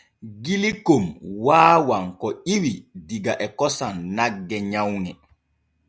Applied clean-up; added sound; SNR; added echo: none; none; none; none.